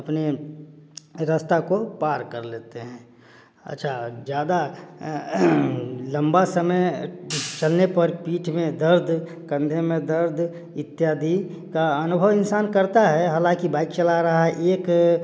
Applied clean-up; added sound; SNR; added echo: none; Hi-hat; 14 dB; none.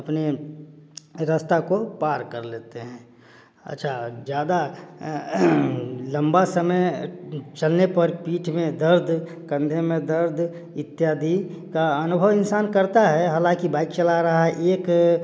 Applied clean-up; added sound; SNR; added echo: none; none; none; none.